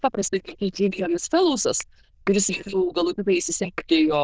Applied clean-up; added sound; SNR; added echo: neural diffusion model UNIVERSE++.